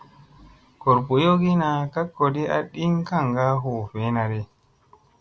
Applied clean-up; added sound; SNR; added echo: none; none; none; none.